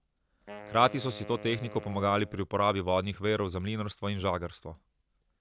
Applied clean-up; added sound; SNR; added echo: none; Wind instrument, woodwind instrument; 17 dB; none.